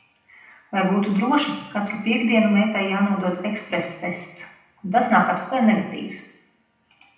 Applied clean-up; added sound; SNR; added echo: none; none; none; reverberation time 0.8 s.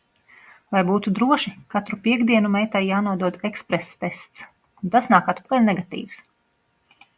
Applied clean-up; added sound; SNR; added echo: none; none; none; none.